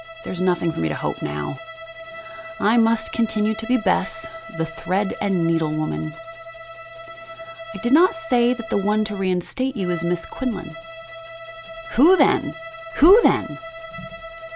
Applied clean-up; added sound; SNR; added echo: none; Bowed string instrument; 14 dB; none.